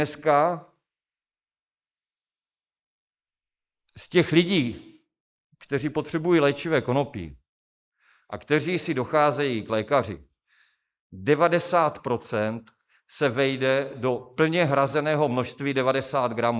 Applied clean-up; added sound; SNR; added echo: neural mask model Resemble Enhance denoiser.